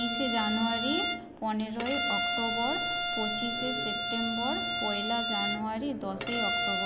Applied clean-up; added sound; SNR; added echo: none; Bowed string instrument; -2 dB; none.